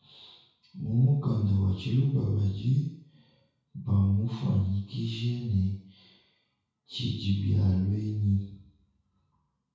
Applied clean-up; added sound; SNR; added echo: none; none; none; reverberation time 0.6 s.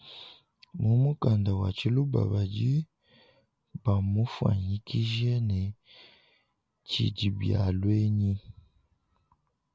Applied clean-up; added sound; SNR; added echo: none; none; none; none.